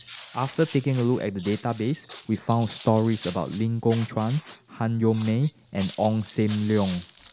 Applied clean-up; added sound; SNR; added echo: none; Walk, footsteps; 14 dB; none.